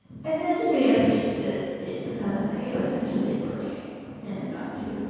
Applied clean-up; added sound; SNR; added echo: none; none; none; reverberation time 2.1 s.